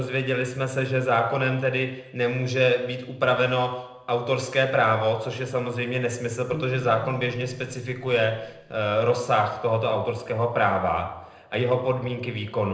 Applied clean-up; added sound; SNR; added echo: neural separator model SepFormer DNS4.